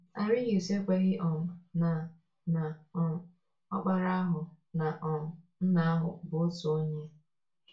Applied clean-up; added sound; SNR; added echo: none; none; none; reverberation time 0.3 s.